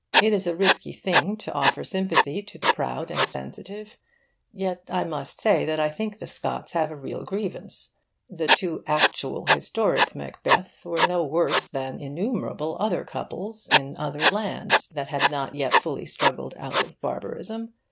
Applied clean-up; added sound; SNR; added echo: none; Writing; -3 dB; none.